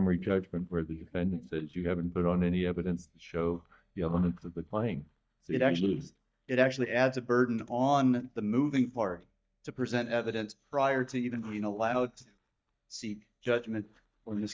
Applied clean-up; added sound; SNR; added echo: neural mask model DeepFilterNet 3.